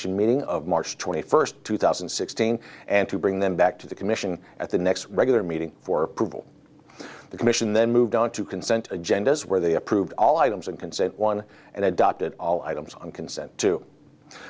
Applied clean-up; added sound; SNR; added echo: none; none; none; none.